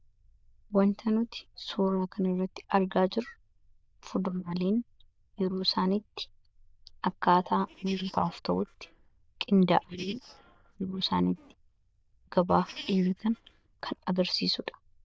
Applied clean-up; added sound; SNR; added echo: neural diffusion model UNIVERSE++.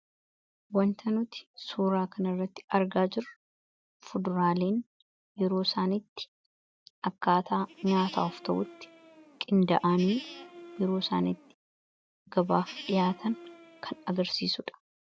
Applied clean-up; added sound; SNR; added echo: none; Livestock, farm animals, working animals; 17 dB; none.